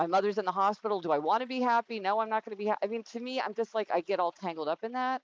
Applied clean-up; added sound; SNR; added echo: neural mask model Resemble Enhance denoiser.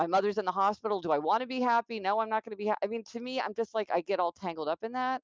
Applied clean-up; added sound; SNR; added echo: none; none; none; none.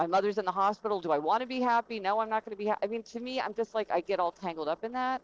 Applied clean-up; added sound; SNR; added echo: neural separator model SepFormer DNS4.